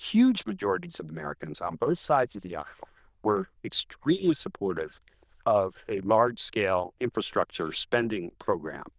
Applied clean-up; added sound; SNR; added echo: neural diffusion model UNIVERSE++.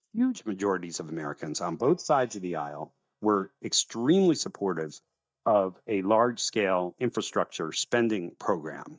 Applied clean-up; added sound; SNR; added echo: neural mask model DeepFilterNet 3.